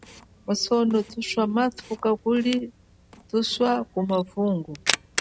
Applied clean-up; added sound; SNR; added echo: none; Camera; 11 dB; none.